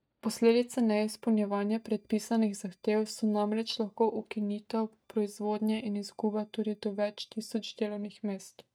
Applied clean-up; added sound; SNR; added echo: neural mask model DeepFilterNet 3.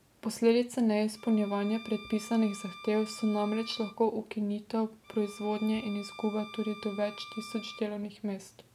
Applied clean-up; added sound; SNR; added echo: none; Bowed string instrument; 18 dB; none.